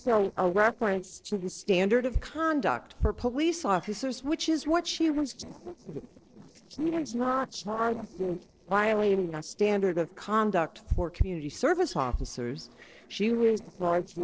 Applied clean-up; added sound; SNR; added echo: neural separator model SepFormer DNS4.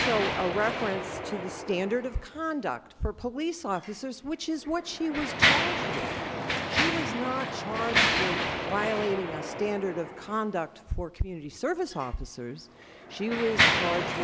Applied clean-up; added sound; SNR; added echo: none; Mechanisms; -1 dB; none.